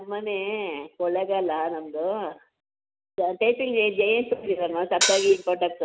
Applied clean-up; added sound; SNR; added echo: none; Hi-hat; 0 dB; none.